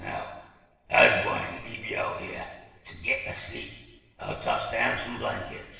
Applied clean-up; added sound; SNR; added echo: neural separator model SepFormer DNS4.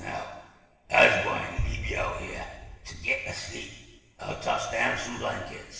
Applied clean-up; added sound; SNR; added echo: none; Boom; 8 dB; reverberation time 1.2 s.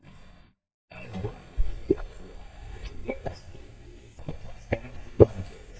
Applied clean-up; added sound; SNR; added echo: neural mask model DeepFilterNet 3.